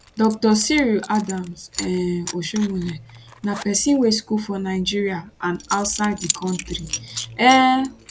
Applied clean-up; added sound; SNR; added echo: none; Coin (dropping) / Zipper (clothing); 14 dB; none.